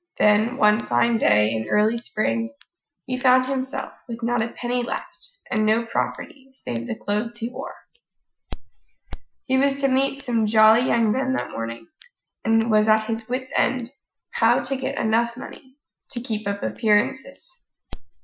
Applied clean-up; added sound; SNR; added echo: classical method Wiener filter.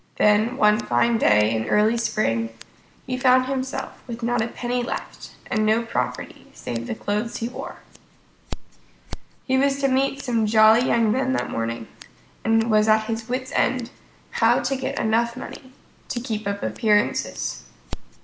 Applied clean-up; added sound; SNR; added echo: none; Scissors; 17 dB; none.